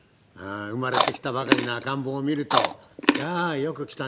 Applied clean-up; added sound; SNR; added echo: none; Chewing, mastication; -2 dB; none.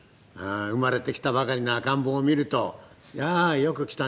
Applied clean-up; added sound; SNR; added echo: none; none; none; none.